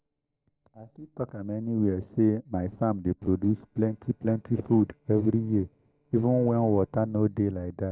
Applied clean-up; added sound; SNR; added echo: neural separator model SepFormer DNS4.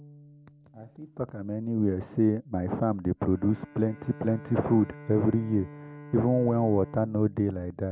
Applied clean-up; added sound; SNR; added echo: none; Bowed string instrument; 20 dB; none.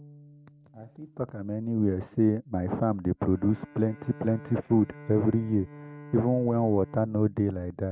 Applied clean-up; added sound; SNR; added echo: neural mask model RNNoise.